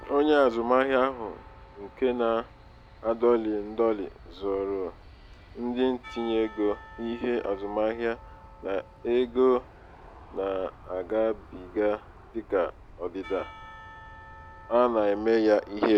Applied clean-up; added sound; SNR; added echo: none; Aircraft + Church bell / Percussion; 20 dB; none.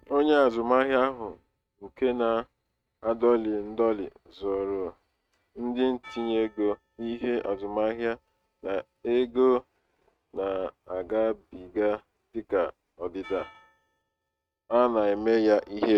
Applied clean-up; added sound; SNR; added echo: neural mask model RNNoise.